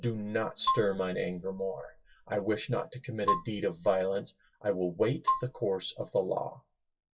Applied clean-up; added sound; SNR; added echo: classical method WPE with log-MMSE.